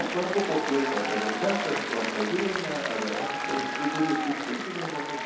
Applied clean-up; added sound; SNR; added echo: none; Applause; 2 dB; reverberation time 0.9 s.